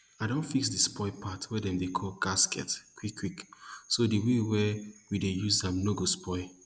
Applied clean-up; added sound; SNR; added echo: none; none; none; none.